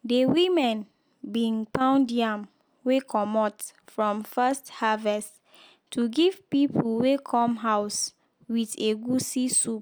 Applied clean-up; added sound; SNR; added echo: none; none; none; none.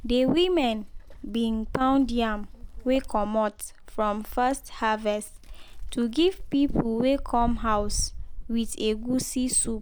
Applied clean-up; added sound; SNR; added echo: none; Wind; 9 dB; none.